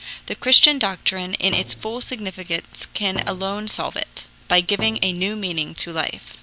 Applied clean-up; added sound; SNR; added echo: none; Thump, thud; 15 dB; none.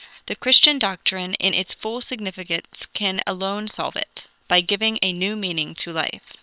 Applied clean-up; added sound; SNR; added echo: neural separator model SepFormer WHAM!.